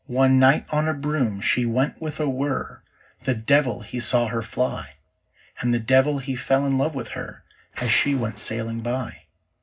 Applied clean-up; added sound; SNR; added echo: none; Gunshot, gunfire; 19 dB; reverberation time 0.4 s.